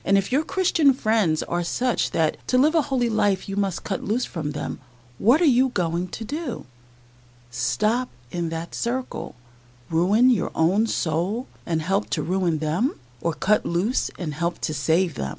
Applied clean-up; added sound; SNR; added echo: none; none; none; none.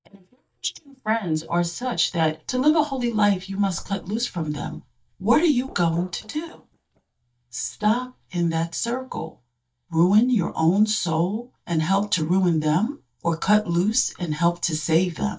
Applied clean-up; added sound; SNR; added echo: neural mask model DeepFilterNet 3.